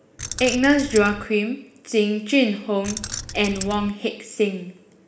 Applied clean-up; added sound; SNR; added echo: none; Keys jangling; 10 dB; reverberation time 0.7 s.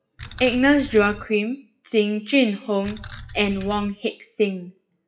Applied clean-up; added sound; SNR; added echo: classical method WPE with log-MMSE.